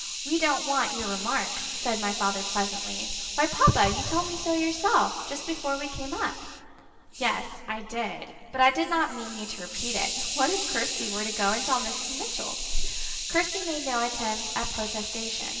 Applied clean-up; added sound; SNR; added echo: none; Hiss; 5 dB; reverberation time 2.0 s.